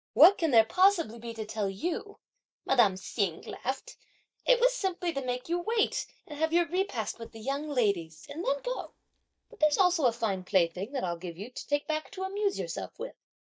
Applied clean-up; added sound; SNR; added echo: neural mask model DeepFilterNet 3.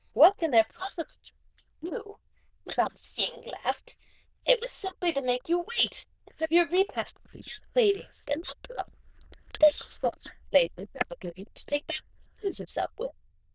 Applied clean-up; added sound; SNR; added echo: neural diffusion model UNIVERSE++.